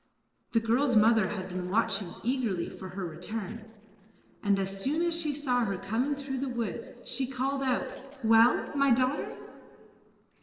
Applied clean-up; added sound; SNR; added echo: neural separator model SepFormer DNS4.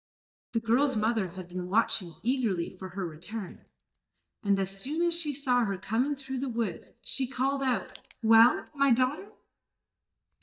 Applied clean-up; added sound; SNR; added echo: neural mask model DeepFilterNet 3.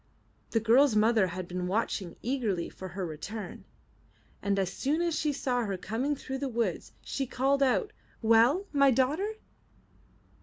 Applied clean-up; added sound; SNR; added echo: none; none; none; none.